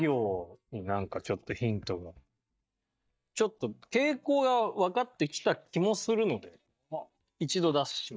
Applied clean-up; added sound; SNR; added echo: neural mask model DeepFilterNet 3.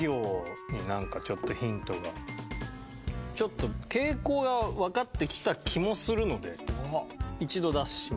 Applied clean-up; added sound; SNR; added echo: none; Wind instrument, woodwind instrument; 17 dB; none.